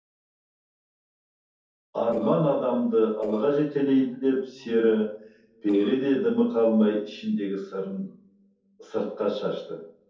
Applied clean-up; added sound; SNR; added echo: neural separator model SepFormer DNS4.